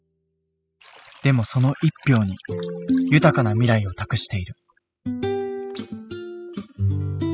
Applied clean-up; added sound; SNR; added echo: classical method spectral subtraction.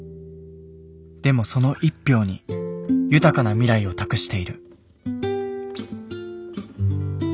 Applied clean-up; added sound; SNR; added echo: none; none; none; none.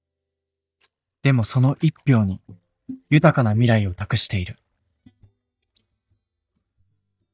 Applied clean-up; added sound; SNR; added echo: neural mask model DeepFilterNet 3.